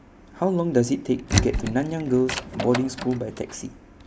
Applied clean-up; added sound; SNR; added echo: none; Door; 5 dB; none.